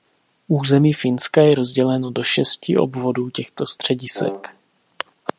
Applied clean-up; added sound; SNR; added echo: none; Brass instrument; 13 dB; none.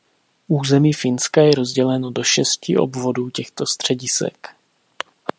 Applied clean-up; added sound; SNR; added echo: none; none; none; none.